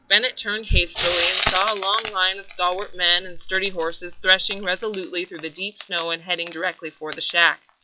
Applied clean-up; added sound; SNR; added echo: classical method log-MMSE.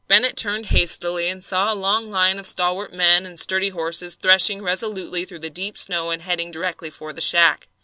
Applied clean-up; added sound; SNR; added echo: none; none; none; none.